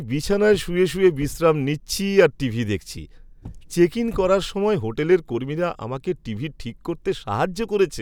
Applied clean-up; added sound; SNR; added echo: none; Car; 16 dB; none.